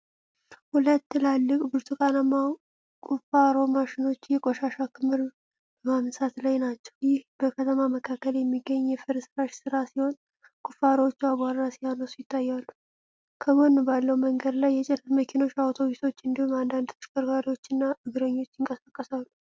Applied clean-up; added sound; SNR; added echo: none; none; none; none.